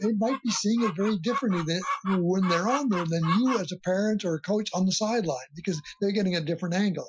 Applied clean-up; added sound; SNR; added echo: classical method Wiener filter.